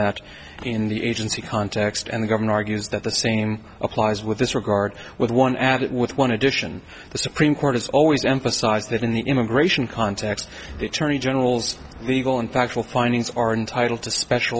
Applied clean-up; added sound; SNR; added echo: none; none; none; none.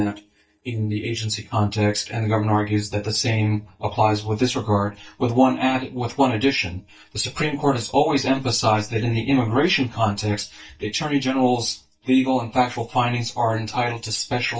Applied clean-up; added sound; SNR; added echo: neural mask model DeepFilterNet 3.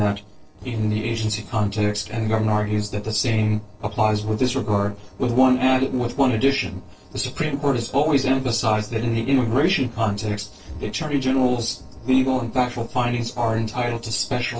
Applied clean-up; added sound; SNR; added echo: neural separator model SepFormer DNS4.